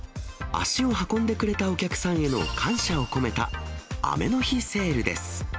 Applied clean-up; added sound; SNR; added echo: none; Bird; 15 dB; none.